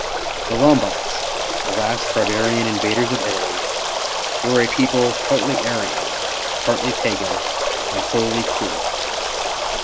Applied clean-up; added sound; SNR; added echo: none; Stream; 0 dB; none.